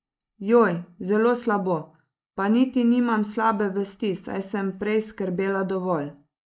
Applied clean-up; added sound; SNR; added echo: neural mask model Resemble Enhance denoiser.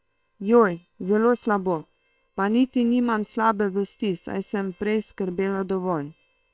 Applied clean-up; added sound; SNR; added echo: neural separator model SepFormer WHAM!.